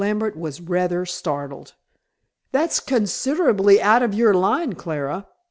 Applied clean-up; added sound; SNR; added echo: none; none; none; none.